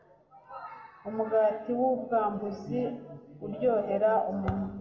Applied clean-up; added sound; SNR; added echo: none; none; none; reverberation time 1.0 s.